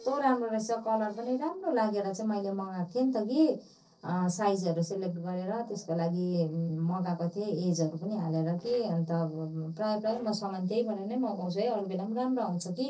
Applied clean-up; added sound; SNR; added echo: neural separator model SepFormer DNS4.